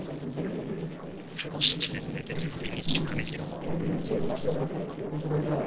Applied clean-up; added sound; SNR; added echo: neural separator model SepFormer DNS4.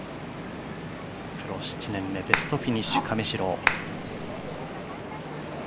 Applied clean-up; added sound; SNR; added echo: none; Clapping; 0 dB; none.